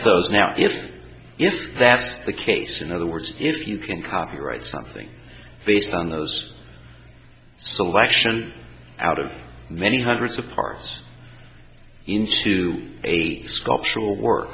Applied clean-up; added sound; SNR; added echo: none; none; none; none.